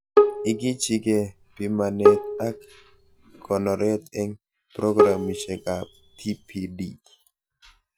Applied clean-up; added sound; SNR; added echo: none; Bowed string instrument; -4 dB; none.